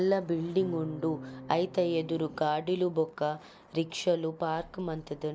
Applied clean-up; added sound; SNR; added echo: none; Electric guitar / Strum; 14 dB; none.